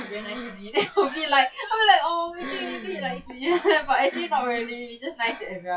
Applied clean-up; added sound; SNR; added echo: classical method WPE with log-MMSE.